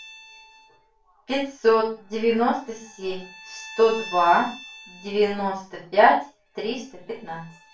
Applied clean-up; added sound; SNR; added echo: none; Bowed string instrument; 20 dB; reverberation time 0.3 s.